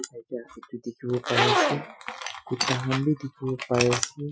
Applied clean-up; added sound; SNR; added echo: classical method Wiener filter.